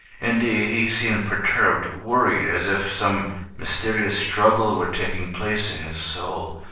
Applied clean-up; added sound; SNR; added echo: neural separator model SepFormer DNS4.